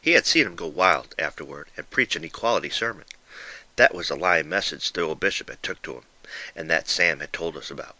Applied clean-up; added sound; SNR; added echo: none; none; none; none.